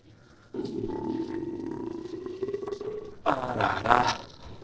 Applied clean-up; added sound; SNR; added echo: neural separator model SepFormer DNS4.